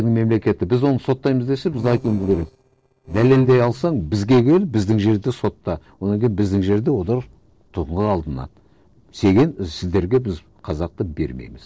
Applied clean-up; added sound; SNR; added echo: neural separator model SepFormer DNS4.